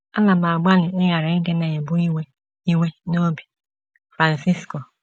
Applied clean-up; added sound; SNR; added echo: none; none; none; none.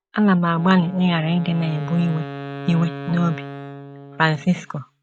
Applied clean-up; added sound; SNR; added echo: none; Wind instrument, woodwind instrument; 13 dB; none.